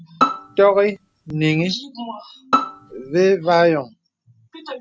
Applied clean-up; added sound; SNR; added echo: none; Bowed string instrument; 5 dB; none.